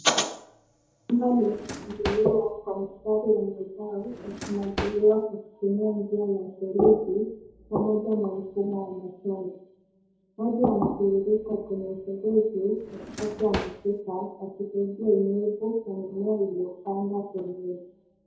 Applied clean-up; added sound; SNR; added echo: none; Drawer open or close; 9 dB; reverberation time 0.8 s.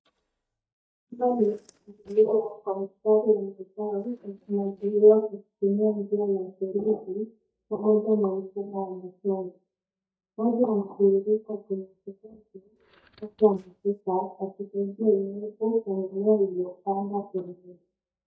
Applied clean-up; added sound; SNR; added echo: neural mask model DeepFilterNet 3.